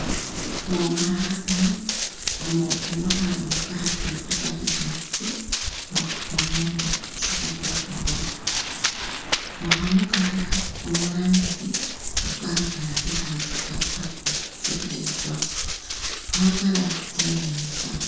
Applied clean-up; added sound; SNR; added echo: none; Run; 0 dB; reverberation time 0.6 s.